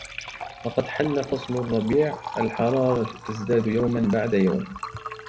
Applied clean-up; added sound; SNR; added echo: none; Liquid; 13 dB; none.